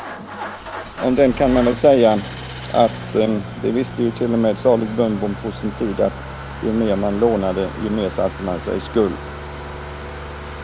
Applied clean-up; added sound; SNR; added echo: none; Idling / Engine starting; 11 dB; none.